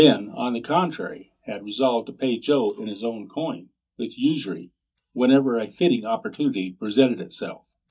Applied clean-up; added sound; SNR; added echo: neural mask model DeepFilterNet 3.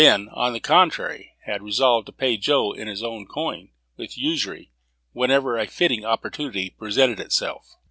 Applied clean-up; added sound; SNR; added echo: none; none; none; none.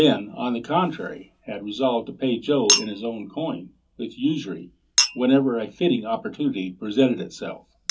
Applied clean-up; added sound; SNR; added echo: none; Chink, clink; 6 dB; reverberation time 0.3 s.